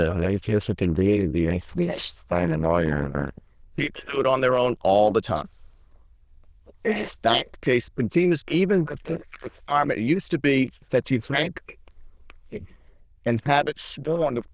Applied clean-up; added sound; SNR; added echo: neural diffusion model UNIVERSE++.